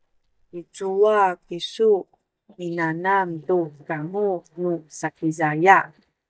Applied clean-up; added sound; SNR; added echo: neural mask model DeepFilterNet 3.